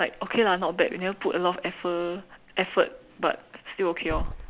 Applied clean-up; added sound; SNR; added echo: none; Growling / Hiss; 13 dB; none.